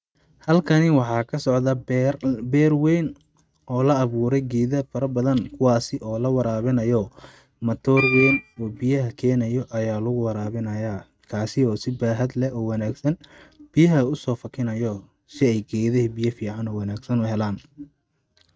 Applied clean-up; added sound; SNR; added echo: neural mask model RNNoise.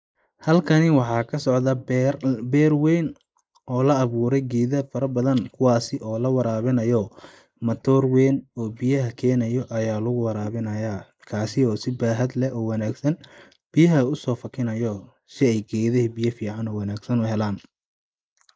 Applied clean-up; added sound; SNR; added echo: neural mask model Resemble Enhance denoiser.